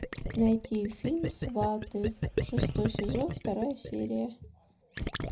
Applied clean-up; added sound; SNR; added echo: none; Gurgling; 3 dB; reverberation time 0.4 s.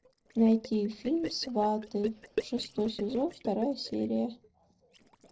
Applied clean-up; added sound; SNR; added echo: neural separator model SepFormer DNS4.